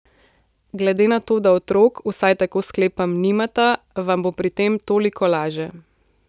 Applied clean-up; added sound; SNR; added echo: none; none; none; none.